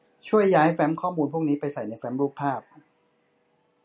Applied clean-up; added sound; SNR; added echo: none; none; none; none.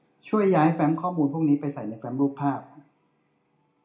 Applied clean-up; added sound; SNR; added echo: none; none; none; reverberation time 0.4 s.